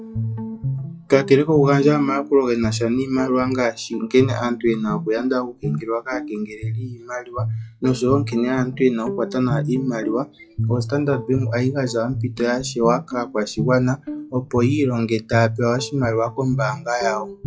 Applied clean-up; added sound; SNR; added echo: classical method log-MMSE.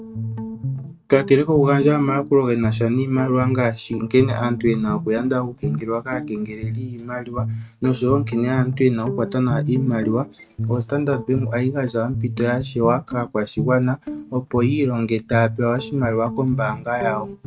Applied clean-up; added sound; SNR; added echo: neural mask model RNNoise.